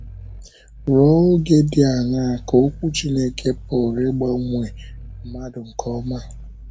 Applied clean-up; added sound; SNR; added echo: none; Growling; 16 dB; none.